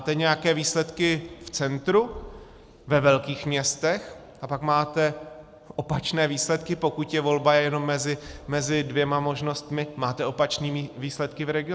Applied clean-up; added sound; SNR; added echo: none; none; none; none.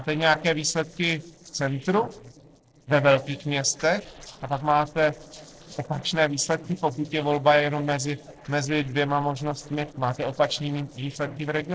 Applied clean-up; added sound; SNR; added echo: neural separator model SepFormer DNS4.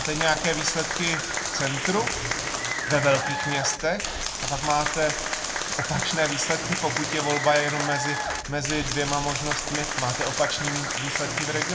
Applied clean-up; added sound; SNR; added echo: none; Applause; 1 dB; reverberation time 0.8 s.